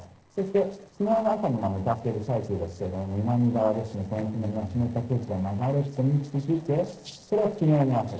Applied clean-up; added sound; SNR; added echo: neural separator model SepFormer DNS4.